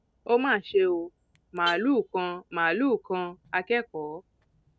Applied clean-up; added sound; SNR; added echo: none; Alarm / Car; 20 dB; none.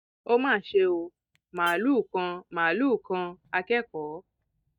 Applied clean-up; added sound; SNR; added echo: neural mask model DeepFilterNet 3.